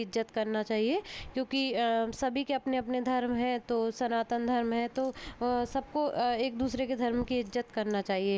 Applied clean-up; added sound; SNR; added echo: none; none; none; none.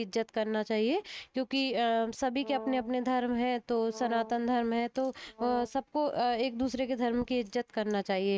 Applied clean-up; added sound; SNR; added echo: neural mask model RNNoise.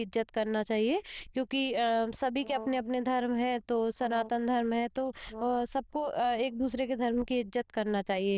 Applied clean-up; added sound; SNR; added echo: neural diffusion model UNIVERSE++.